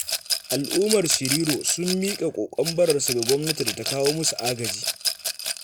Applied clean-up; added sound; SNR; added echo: none; Rattle / Glass; 4 dB; none.